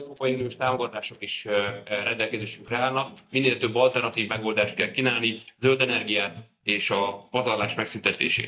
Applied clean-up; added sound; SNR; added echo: neural mask model DeepFilterNet 3.